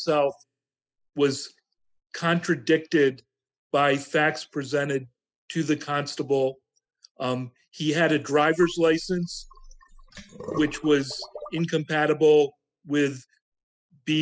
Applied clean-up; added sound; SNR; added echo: classical method spectral subtraction.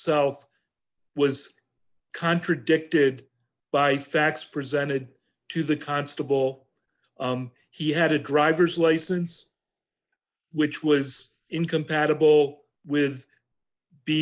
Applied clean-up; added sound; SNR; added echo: neural mask model Resemble Enhance denoiser.